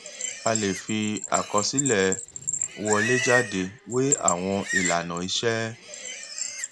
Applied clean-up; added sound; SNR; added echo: none; Bell + Livestock, farm animals, working animals; 4 dB; none.